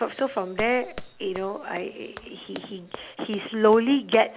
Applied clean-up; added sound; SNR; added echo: none; Run; 17 dB; none.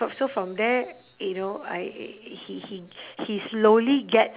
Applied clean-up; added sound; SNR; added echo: none; none; none; none.